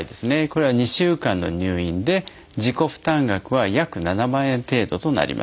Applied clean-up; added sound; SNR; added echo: none; none; none; none.